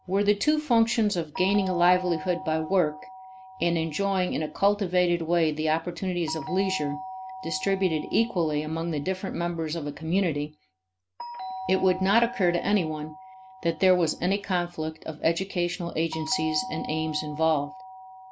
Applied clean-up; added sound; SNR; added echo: none; Doorbell; 14 dB; none.